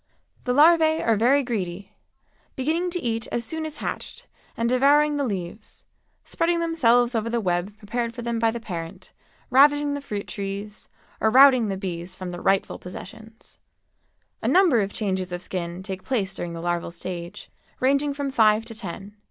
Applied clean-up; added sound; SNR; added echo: none; none; none; none.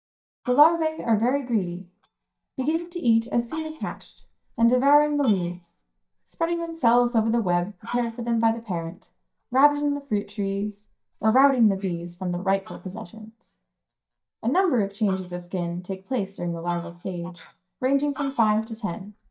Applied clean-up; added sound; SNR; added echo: neural mask model DeepFilterNet 3.